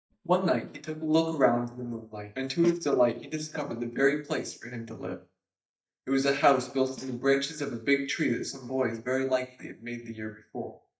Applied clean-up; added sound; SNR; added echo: neural mask model DeepFilterNet 3.